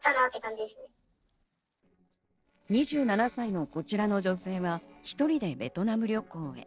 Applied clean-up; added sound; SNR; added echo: neural separator model SepFormer DNS4.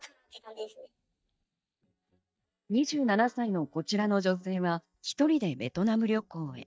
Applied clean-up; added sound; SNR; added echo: neural mask model DeepFilterNet 3.